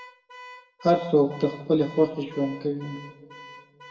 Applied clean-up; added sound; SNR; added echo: none; Alarm / Car; 20 dB; reverberation time 1.8 s.